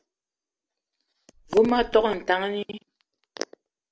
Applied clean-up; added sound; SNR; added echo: none; Bird; 19 dB; none.